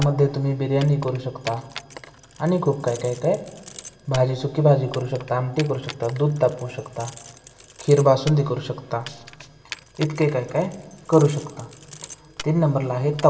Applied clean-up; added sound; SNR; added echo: none; Keys jangling; 19 dB; reverberation time 2.2 s.